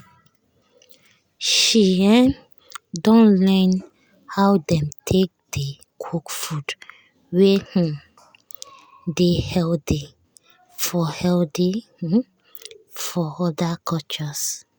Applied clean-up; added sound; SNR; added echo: none; none; none; none.